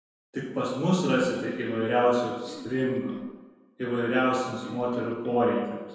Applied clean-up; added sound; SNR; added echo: none; Cough; 16 dB; reverberation time 1.2 s.